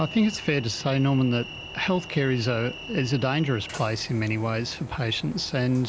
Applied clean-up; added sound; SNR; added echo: none; Train; 15 dB; none.